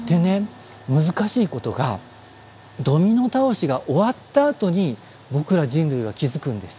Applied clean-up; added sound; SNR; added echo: none; none; none; none.